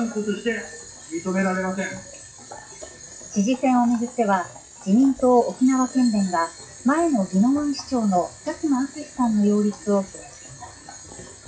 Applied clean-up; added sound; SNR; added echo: classical method WPE with log-MMSE.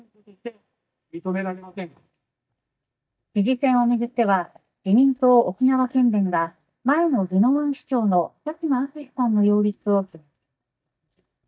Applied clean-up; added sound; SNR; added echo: neural mask model DeepFilterNet 3.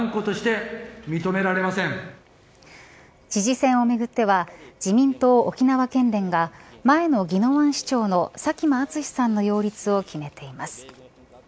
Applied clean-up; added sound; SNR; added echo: none; none; none; none.